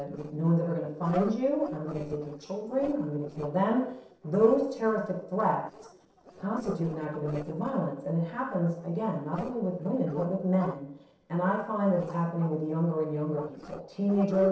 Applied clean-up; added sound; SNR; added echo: neural separator model SepFormer DNS4.